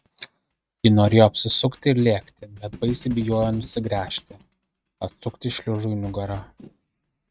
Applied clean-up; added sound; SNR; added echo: neural mask model RNNoise.